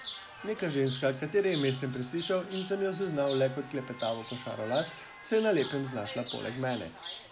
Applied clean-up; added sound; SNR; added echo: none; Chirp, tweet; 11 dB; none.